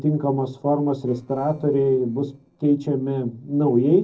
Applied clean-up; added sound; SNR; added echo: neural separator model SepFormer DNS4.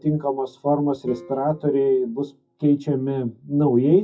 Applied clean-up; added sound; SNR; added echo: classical method WPE with log-MMSE.